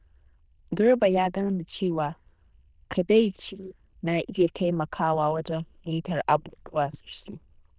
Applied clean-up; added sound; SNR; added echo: neural diffusion model UNIVERSE++.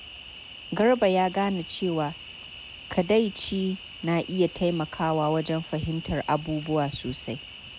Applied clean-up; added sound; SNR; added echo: none; Cricket; 16 dB; none.